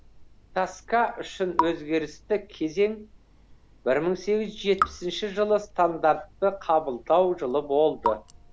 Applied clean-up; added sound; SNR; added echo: none; Raindrop / Drip; 10 dB; none.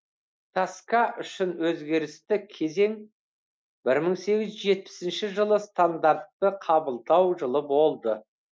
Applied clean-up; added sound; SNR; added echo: none; none; none; none.